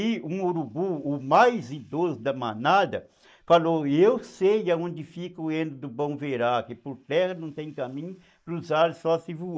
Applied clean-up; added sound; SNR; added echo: neural mask model Resemble Enhance denoiser.